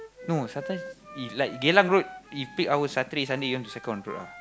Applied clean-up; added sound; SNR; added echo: none; Wind instrument, woodwind instrument; 16 dB; none.